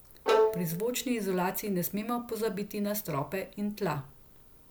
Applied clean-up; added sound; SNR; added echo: none; Bowed string instrument; -2 dB; none.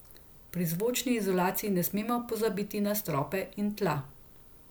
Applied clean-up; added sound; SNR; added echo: none; none; none; none.